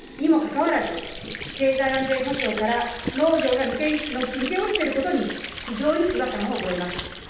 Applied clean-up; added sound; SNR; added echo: none; Sink (filling or washing) / Water; 9 dB; reverberation time 0.8 s.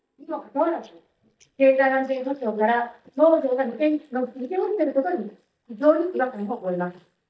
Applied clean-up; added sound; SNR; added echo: neural mask model DeepFilterNet 3.